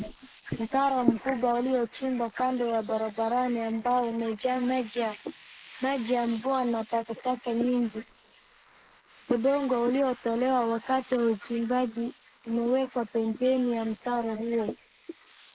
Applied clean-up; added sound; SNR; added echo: neural mask model Resemble Enhance denoiser.